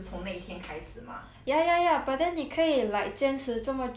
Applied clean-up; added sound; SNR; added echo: none; none; none; none.